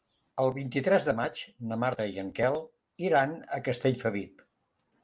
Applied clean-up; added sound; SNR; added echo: none; none; none; none.